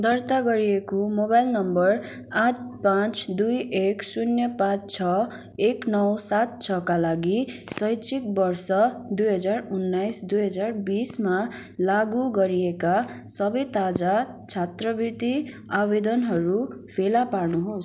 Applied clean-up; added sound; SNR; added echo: none; none; none; none.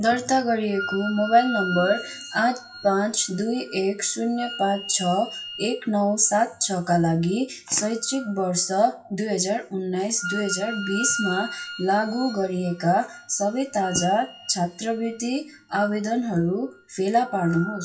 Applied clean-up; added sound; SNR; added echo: classical method WPE with log-MMSE.